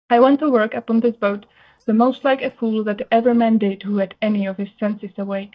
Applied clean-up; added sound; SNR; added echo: neural mask model DeepFilterNet 3.